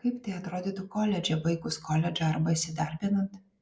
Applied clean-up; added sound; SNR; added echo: none; none; none; none.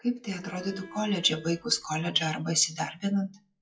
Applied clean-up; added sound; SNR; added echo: classical method WPE with log-MMSE.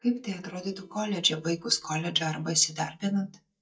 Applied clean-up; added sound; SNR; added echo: neural mask model DeepFilterNet 3.